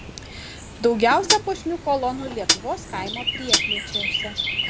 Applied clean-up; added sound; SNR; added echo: none; Hi-hat + Chirp, tweet; 1 dB; none.